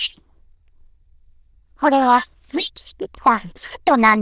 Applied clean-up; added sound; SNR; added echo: neural diffusion model UNIVERSE++.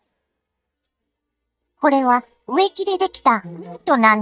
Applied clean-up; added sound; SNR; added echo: neural mask model DeepFilterNet 3.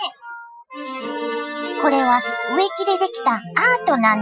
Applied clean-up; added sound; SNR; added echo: classical method Wiener filter.